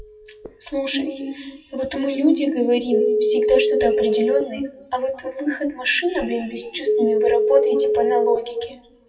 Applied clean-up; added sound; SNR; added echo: classical method WPE with log-MMSE.